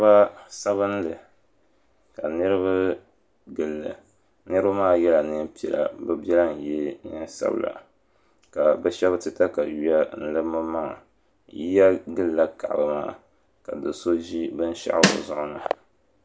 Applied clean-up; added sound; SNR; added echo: none; Snare drum; -2 dB; none.